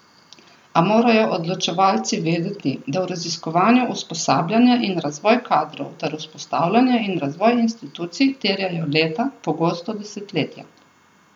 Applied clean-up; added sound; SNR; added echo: none; none; none; none.